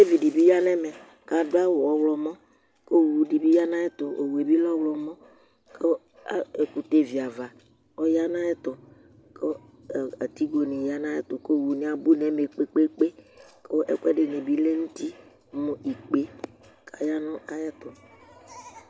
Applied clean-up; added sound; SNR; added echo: none; none; none; none.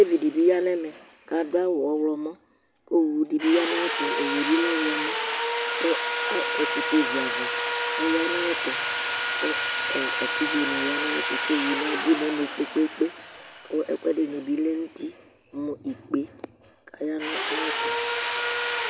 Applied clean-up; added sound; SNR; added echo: none; Sawing; 2 dB; none.